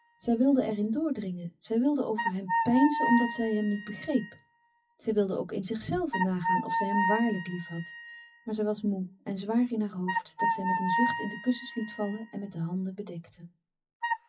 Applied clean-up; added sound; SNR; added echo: classical method WPE with log-MMSE.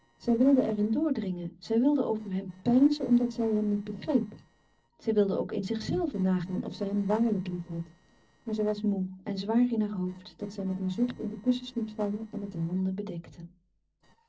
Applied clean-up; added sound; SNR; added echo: neural separator model SepFormer DNS4.